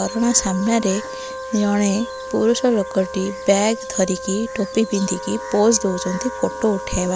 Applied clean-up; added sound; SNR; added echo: none; Wind instrument, woodwind instrument; 11 dB; none.